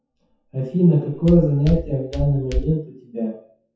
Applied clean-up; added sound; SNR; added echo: classical method WPE with log-MMSE.